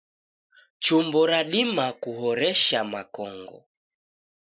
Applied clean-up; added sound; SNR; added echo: none; none; none; none.